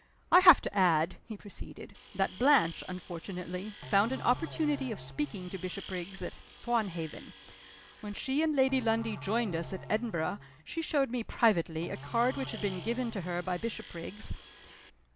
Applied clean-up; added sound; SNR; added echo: none; Tools + Musical instrument; 14 dB; none.